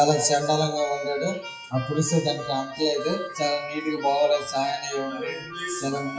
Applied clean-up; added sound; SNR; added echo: classical method WPE with log-MMSE.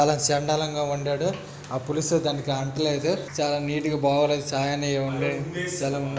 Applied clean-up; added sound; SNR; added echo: none; none; none; none.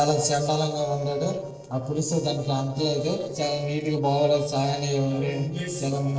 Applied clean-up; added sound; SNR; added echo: neural separator model SepFormer DNS4.